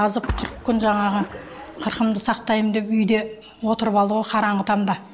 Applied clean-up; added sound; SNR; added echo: none; Splash, splatter; 14 dB; none.